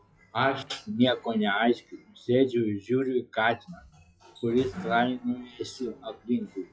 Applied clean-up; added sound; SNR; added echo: classical method log-MMSE.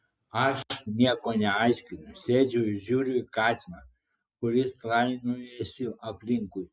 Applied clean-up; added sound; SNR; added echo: none; none; none; none.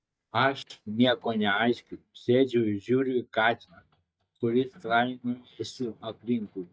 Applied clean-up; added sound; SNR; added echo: neural mask model DeepFilterNet 3.